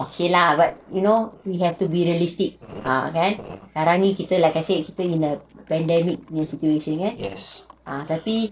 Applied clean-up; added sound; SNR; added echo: neural separator model SepFormer DNS4.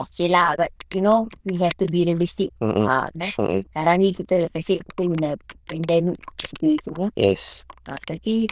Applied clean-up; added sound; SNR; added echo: neural diffusion model UNIVERSE++.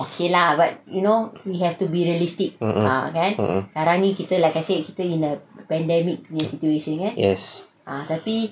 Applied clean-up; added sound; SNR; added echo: none; none; none; none.